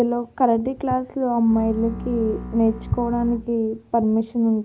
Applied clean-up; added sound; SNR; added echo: none; Bowed string instrument; 12 dB; none.